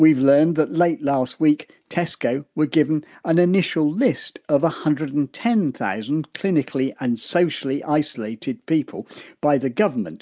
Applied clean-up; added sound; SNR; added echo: none; none; none; none.